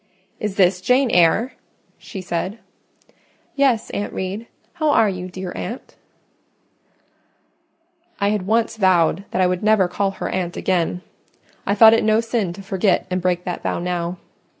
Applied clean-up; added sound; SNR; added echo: none; none; none; none.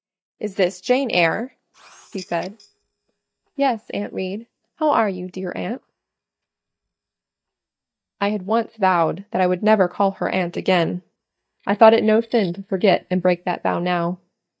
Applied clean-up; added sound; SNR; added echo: neural mask model DeepFilterNet 3.